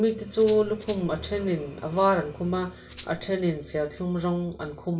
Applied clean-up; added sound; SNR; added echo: none; Rattle (instrument); 7 dB; reverberation time 0.3 s.